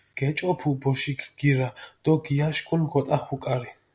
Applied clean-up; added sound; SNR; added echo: none; none; none; none.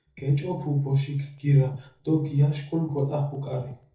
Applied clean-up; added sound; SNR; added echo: neural separator model SepFormer DNS4.